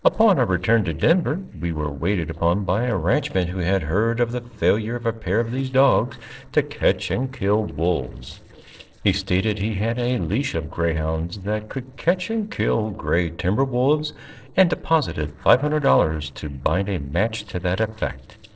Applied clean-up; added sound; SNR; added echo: neural separator model SepFormer DNS4.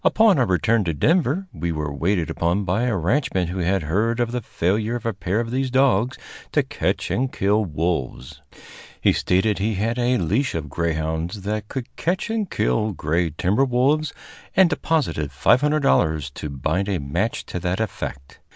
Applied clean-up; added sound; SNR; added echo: none; none; none; none.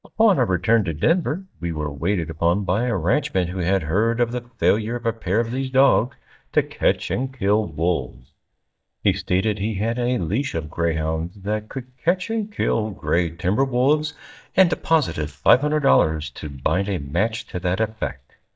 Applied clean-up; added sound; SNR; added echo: neural mask model DeepFilterNet 3.